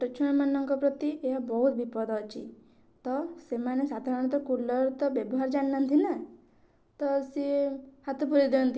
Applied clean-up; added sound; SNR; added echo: none; none; none; none.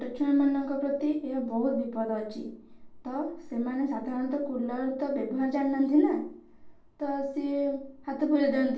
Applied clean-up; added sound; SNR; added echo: none; none; none; reverberation time 0.3 s.